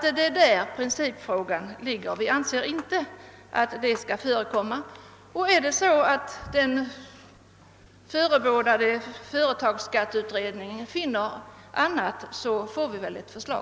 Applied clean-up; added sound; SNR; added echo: none; Clapping; 19 dB; none.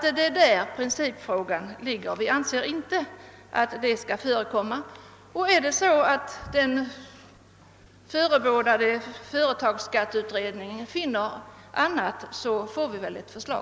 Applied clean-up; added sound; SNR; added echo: none; none; none; none.